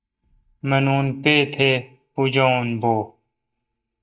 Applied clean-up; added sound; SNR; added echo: neural mask model DeepFilterNet 3.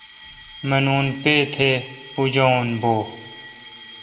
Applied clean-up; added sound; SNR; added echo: none; Alarm; 19 dB; reverberation time 1.0 s.